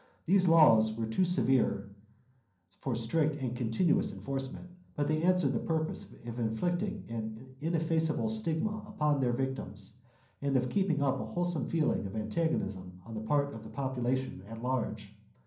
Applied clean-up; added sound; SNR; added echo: none; none; none; reverberation time 0.6 s.